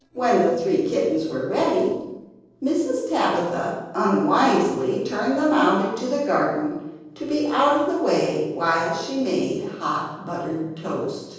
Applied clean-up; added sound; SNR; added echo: neural separator model SepFormer DNS4.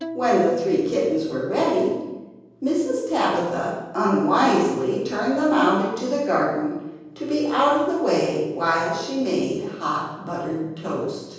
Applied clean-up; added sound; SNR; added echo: none; Bowed string instrument; 15 dB; reverberation time 1.3 s.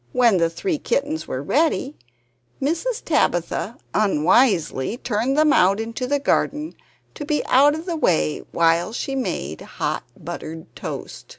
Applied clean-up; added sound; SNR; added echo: none; none; none; none.